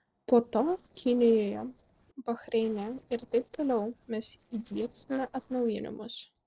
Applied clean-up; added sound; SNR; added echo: neural separator model SepFormer DNS4.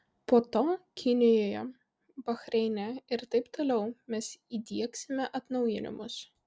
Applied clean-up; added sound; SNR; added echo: none; none; none; none.